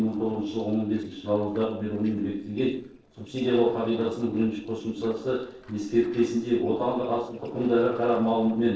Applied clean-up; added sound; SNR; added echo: neural separator model SepFormer DNS4.